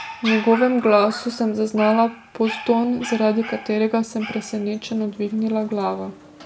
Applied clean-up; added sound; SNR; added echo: none; Dog; 14 dB; none.